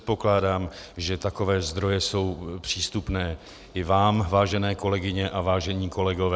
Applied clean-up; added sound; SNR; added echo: none; none; none; none.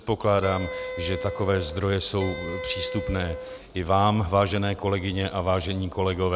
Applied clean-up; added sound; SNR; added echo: none; Wind instrument, woodwind instrument; 9 dB; none.